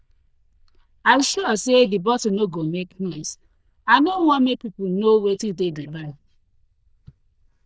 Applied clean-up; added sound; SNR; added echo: neural diffusion model UNIVERSE++.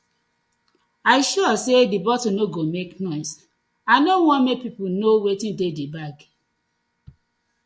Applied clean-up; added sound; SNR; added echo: none; none; none; none.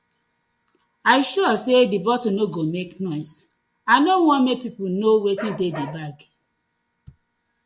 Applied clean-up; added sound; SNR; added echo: none; Bark; 14 dB; none.